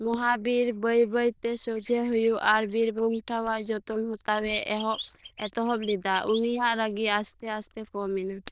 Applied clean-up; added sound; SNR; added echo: neural diffusion model UNIVERSE++.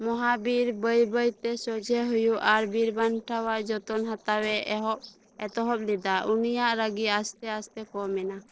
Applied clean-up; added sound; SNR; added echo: neural separator model SepFormer DNS4.